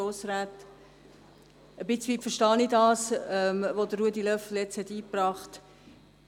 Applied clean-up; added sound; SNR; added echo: none; none; none; none.